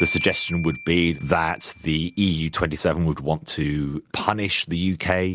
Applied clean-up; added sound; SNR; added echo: none; Marimba, xylophone; 14 dB; none.